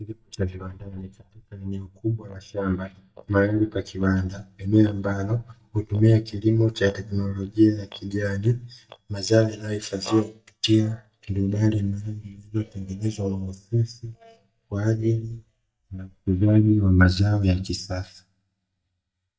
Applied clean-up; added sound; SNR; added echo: neural mask model DeepFilterNet 3.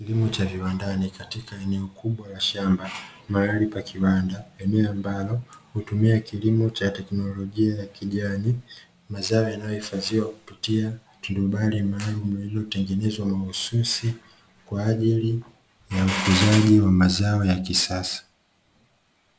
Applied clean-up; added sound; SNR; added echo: none; none; none; none.